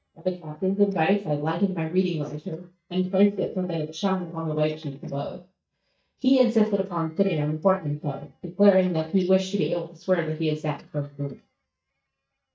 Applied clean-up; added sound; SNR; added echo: neural mask model DeepFilterNet 3.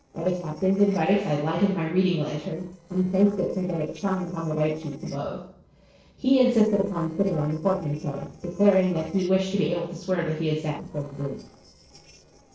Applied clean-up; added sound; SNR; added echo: neural separator model SepFormer DNS4.